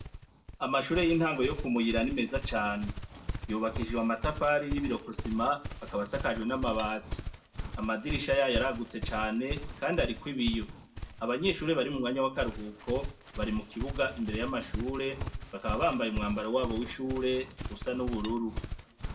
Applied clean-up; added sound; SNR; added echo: none; Livestock, farm animals, working animals; 7 dB; reverberation time 0.4 s.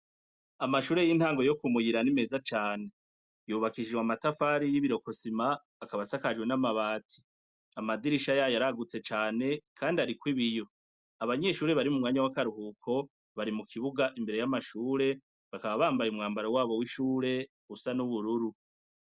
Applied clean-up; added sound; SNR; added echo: none; none; none; none.